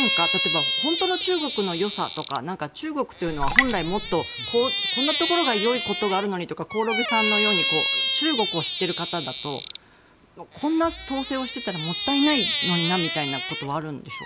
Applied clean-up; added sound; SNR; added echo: none; Squeak + Raindrop; 1 dB; none.